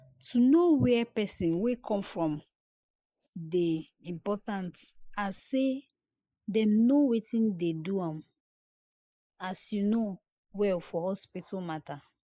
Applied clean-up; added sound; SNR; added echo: neural mask model Resemble Enhance denoiser.